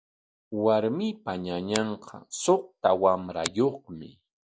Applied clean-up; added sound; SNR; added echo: none; Finger snapping; 16 dB; none.